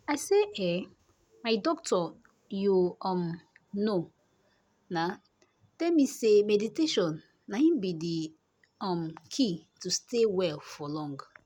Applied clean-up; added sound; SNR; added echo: none; none; none; none.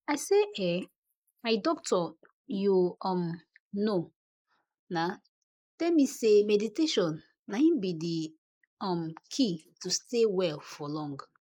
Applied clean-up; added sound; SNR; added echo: neural mask model Resemble Enhance denoiser.